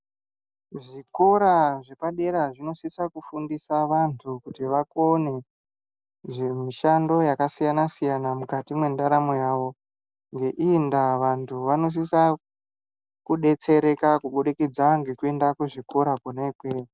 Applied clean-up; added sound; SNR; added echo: none; none; none; none.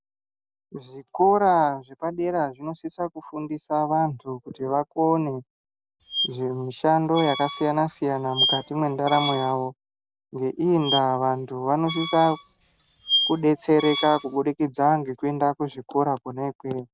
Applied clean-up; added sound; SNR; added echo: none; Squeak; 6 dB; none.